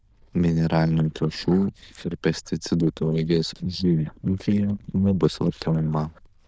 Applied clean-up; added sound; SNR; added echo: neural diffusion model UNIVERSE++.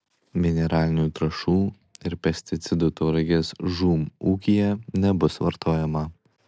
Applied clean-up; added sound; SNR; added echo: none; none; none; none.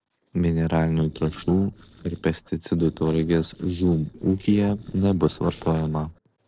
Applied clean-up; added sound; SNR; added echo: neural separator model SepFormer DNS4.